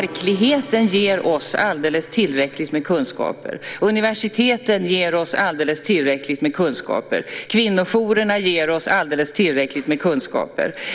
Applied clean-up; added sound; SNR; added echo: none; Gong + Chime; 19 dB; none.